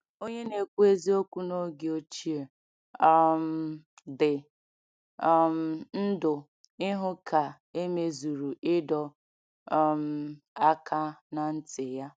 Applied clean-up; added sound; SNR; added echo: none; none; none; none.